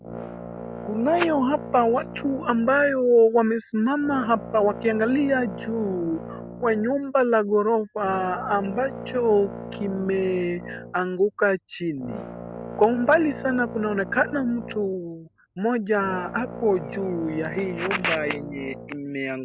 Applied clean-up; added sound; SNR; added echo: none; Brass instrument; 13 dB; none.